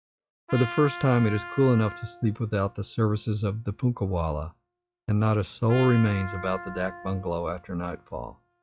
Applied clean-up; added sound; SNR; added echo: classical method log-MMSE.